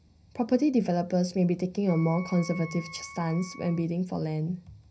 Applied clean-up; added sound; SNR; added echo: none; Wind instrument, woodwind instrument; 17 dB; reverberation time 0.4 s.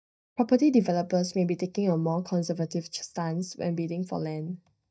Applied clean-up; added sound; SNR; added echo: neural mask model DeepFilterNet 3.